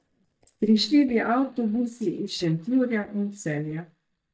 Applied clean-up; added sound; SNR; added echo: neural mask model DeepFilterNet 3.